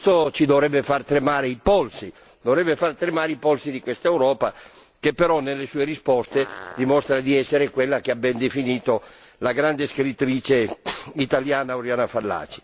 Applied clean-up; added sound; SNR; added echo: none; Fart; 18 dB; none.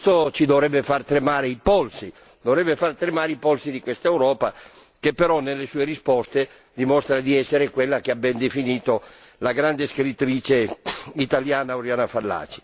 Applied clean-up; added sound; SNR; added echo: none; none; none; none.